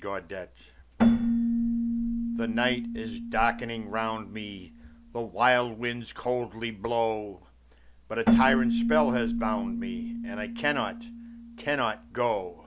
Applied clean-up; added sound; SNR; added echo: none; Keyboard (musical); 0 dB; none.